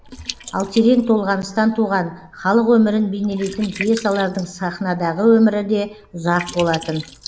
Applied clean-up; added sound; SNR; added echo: none; Liquid; 18 dB; none.